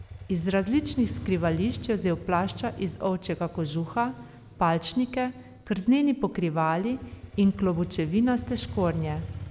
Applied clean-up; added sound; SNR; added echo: none; Motorcycle; 14 dB; none.